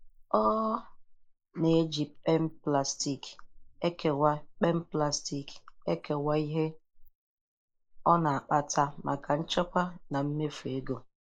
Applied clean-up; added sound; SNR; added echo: neural mask model Resemble Enhance denoiser.